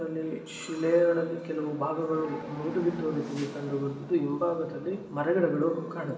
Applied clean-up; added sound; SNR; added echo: none; Hiss / Bus / Engine; 14 dB; reverberation time 1.2 s.